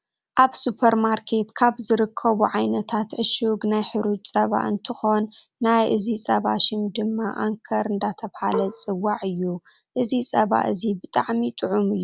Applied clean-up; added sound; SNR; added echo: none; Marimba, xylophone; 11 dB; none.